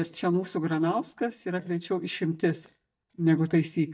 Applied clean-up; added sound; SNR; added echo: neural mask model DeepFilterNet 3.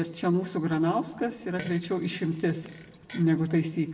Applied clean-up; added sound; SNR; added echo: none; Fart; 20 dB; reverberation time 1.1 s.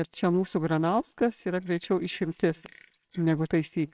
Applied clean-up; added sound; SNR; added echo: neural separator model SepFormer WHAMR!.